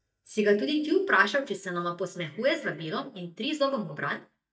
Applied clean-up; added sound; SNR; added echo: neural mask model DeepFilterNet 3.